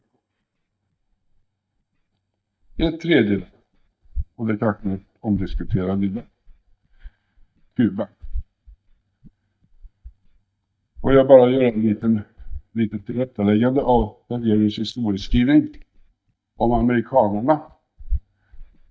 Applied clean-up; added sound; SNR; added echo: neural mask model DeepFilterNet 3.